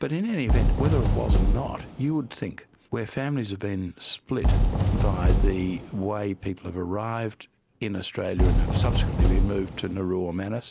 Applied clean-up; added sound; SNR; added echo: none; Fireworks; -4 dB; none.